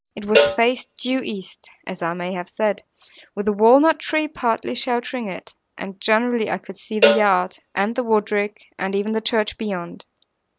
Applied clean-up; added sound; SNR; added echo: none; Cowbell; 2 dB; none.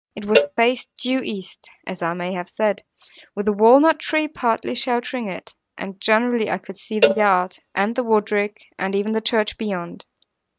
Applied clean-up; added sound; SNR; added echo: neural mask model RNNoise.